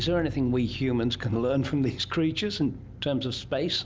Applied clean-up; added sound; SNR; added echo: none; Bass guitar; 15 dB; none.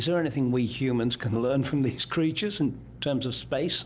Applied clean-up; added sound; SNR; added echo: none; none; none; none.